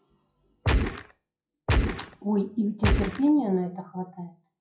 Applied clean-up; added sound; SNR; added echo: classical method WPE with log-MMSE.